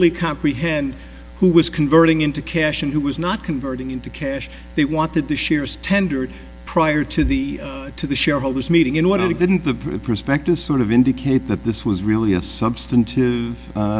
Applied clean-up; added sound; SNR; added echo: none; none; none; none.